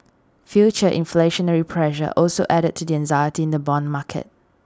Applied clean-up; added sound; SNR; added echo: none; none; none; none.